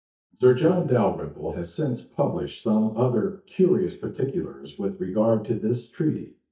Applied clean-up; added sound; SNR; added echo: neural mask model DeepFilterNet 3.